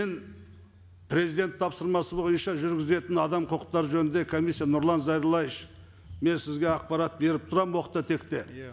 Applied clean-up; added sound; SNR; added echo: none; none; none; none.